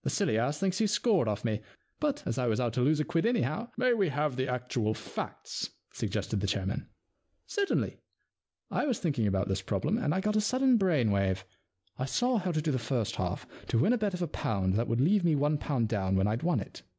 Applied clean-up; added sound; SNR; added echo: none; none; none; none.